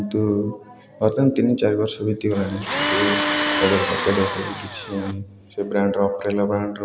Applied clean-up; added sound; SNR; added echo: none; Tools; 1 dB; none.